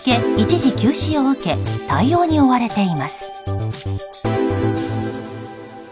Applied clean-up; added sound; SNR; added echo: none; none; none; none.